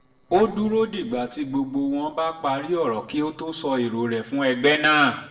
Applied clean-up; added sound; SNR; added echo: neural separator model SepFormer DNS4.